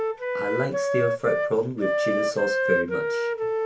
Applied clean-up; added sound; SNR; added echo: none; Wind instrument, woodwind instrument; -3 dB; reverberation time 0.2 s.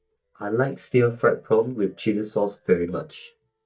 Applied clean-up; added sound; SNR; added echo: neural mask model DeepFilterNet 3.